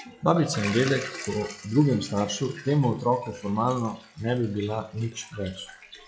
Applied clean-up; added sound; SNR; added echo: classical method log-MMSE.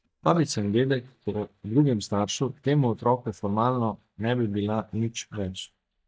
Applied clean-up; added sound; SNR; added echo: neural mask model DeepFilterNet 3.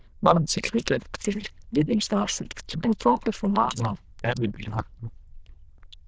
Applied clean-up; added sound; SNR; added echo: neural diffusion model UNIVERSE++.